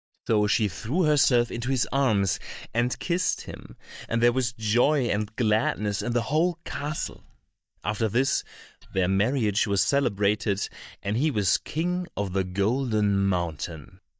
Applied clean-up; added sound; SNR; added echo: neural mask model DeepFilterNet 3.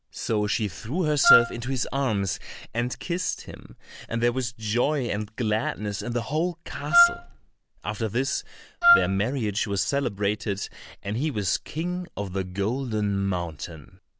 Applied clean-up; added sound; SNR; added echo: none; Wind instrument, woodwind instrument; -5 dB; none.